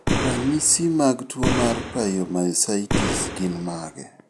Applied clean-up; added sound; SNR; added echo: none; Boom; 3 dB; none.